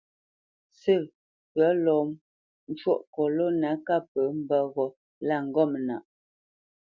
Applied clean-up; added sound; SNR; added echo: none; none; none; none.